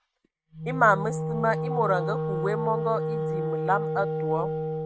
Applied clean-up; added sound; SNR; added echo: neural mask model RNNoise.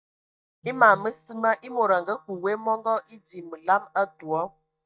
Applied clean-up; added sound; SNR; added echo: neural mask model DeepFilterNet 3.